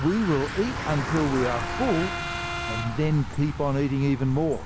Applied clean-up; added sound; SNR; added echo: none; Bicycle + Brass instrument; 6 dB; none.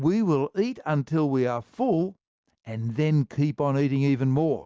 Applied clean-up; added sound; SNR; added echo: none; none; none; none.